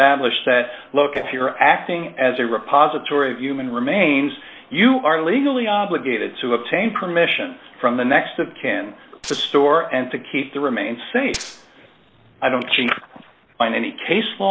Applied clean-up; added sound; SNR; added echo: neural separator model SepFormer DNS4.